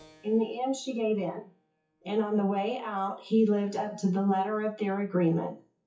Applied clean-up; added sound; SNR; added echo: classical method WPE with log-MMSE.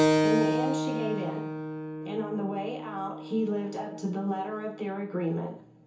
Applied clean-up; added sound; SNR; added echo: none; Keyboard (musical); -2 dB; reverberation time 0.7 s.